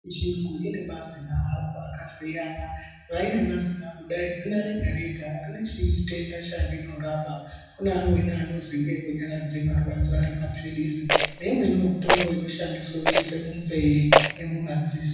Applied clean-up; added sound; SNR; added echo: none; Rattle; -2 dB; reverberation time 1.1 s.